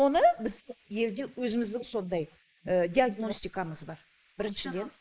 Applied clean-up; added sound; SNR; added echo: neural mask model Resemble Enhance denoiser.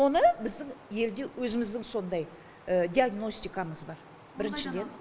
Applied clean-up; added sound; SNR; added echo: none; none; none; none.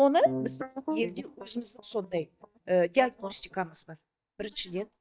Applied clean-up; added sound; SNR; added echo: neural mask model DeepFilterNet 3.